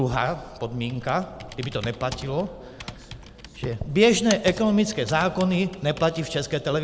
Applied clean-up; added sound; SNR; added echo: none; Computer keyboard; 15 dB; none.